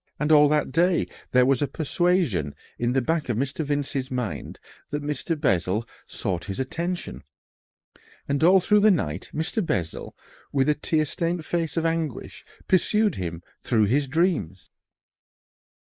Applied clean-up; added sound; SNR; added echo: neural mask model Resemble Enhance denoiser.